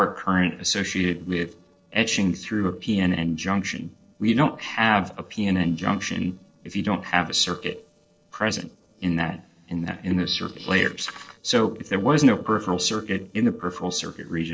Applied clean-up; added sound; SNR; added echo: neural separator model SepFormer DNS4.